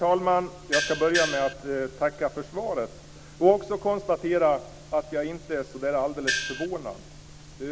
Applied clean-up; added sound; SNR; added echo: none; Gong; 1 dB; none.